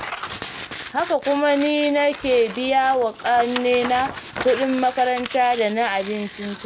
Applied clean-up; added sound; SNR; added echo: none; Tearing; 11 dB; none.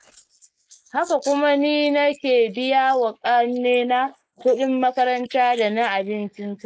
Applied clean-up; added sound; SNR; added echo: neural mask model Resemble Enhance denoiser.